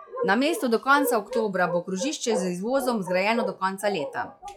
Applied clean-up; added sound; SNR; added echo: classical method log-MMSE.